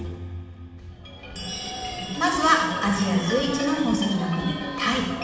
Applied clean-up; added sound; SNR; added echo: none; none; none; reverberation time 1.2 s.